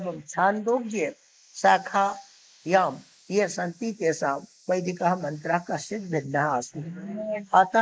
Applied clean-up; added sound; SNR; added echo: neural mask model Resemble Enhance denoiser.